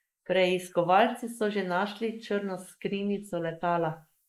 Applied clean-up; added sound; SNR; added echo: neural mask model Resemble Enhance denoiser.